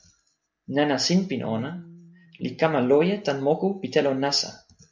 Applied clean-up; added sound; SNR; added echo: none; Electric guitar; 19 dB; none.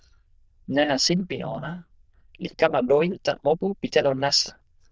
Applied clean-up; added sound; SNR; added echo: neural diffusion model UNIVERSE++.